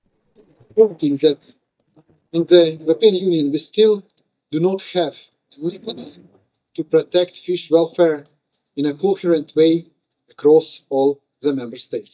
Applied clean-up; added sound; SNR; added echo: neural mask model DeepFilterNet 3.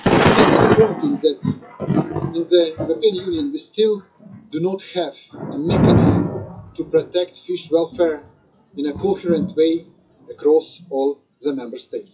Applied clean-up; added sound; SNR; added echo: classical method WPE with log-MMSE.